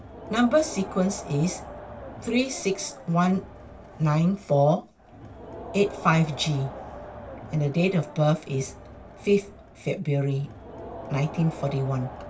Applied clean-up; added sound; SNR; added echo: none; Crowd; 14 dB; reverberation time 0.2 s.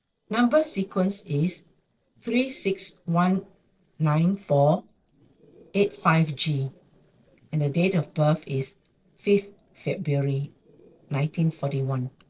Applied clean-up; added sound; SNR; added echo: neural separator model SepFormer DNS4.